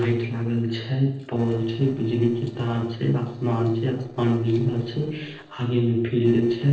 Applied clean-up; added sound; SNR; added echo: neural separator model SepFormer DNS4.